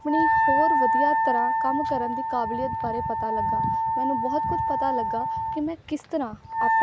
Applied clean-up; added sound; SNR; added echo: none; Wind instrument, woodwind instrument; -5 dB; none.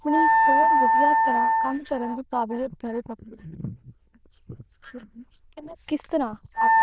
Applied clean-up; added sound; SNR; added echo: neural diffusion model UNIVERSE++.